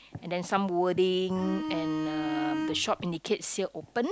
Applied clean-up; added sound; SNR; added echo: none; Bowed string instrument; 3 dB; none.